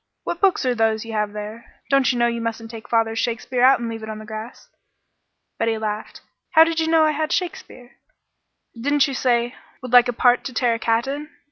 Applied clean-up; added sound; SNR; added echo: none; none; none; none.